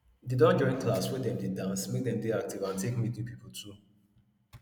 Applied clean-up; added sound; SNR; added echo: none; none; none; none.